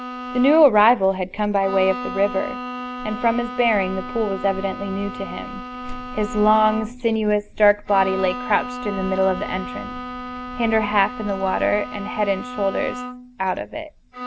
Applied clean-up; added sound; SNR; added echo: none; Bowed string instrument; 10 dB; none.